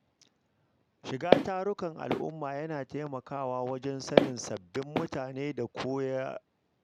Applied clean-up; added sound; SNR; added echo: none; Walk, footsteps; -3 dB; none.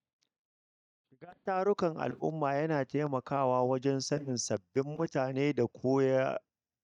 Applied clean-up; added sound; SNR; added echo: neural mask model DeepFilterNet 3.